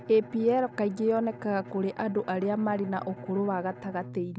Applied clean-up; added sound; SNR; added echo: none; Bowed string instrument; 16 dB; none.